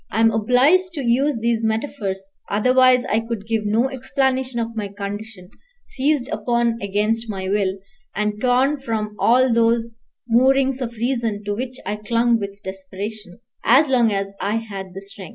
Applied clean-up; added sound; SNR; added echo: none; none; none; none.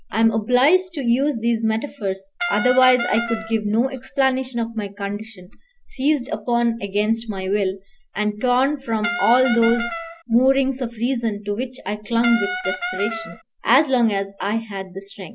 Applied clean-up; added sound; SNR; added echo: none; Brass instrument; 5 dB; none.